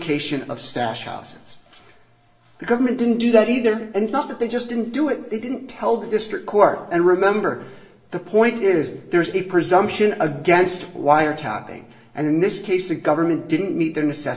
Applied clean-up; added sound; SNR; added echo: none; none; none; reverberation time 0.7 s.